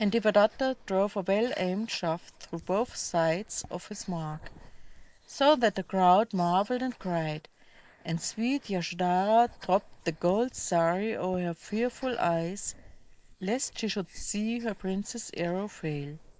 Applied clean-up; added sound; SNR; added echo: neural mask model Resemble Enhance denoiser.